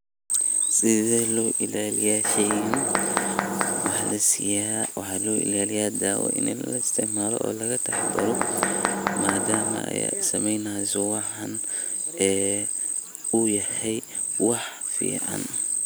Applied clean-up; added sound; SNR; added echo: none; Mechanisms; 2 dB; none.